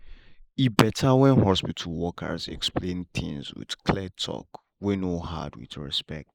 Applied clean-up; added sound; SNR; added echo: neural mask model Resemble Enhance denoiser.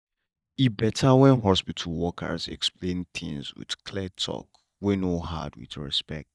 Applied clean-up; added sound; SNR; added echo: neural mask model DeepFilterNet 3.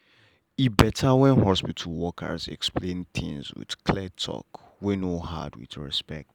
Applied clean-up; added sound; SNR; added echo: none; none; none; none.